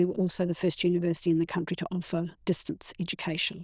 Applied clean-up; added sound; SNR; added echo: neural diffusion model UNIVERSE++.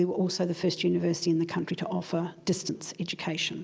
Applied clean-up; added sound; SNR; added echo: none; none; none; none.